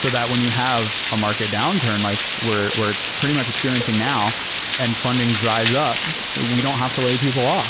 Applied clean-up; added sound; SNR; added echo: none; Water; -1 dB; none.